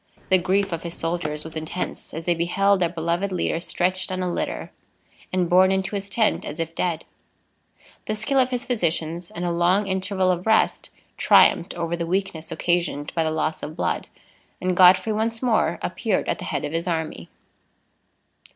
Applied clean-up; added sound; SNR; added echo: none; Run; 13 dB; none.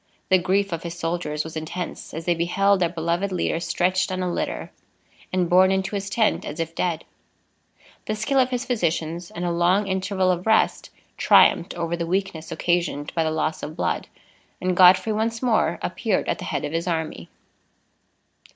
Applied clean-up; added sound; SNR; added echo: none; none; none; none.